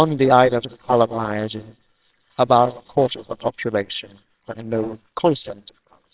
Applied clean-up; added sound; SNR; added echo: neural separator model SepFormer WHAMR!.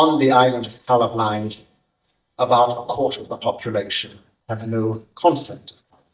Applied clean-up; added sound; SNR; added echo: neural mask model DeepFilterNet 3.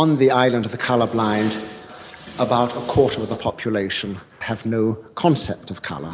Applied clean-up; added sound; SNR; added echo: none; none; none; none.